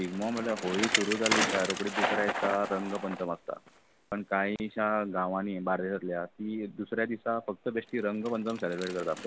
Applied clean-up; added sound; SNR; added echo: none; Bicycle; 4 dB; none.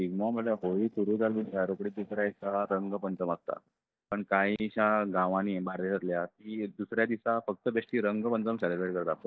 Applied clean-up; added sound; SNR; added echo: neural mask model DeepFilterNet 3.